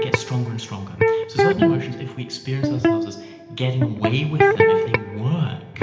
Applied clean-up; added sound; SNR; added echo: none; Electric guitar; -4 dB; reverberation time 0.9 s.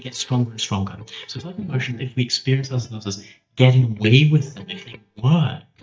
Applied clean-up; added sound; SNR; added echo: neural mask model DeepFilterNet 3.